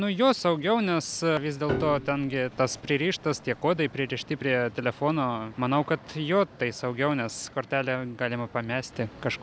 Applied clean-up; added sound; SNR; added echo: none; Piano; 12 dB; none.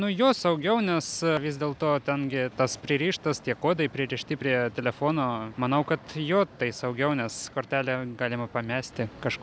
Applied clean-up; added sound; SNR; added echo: none; none; none; none.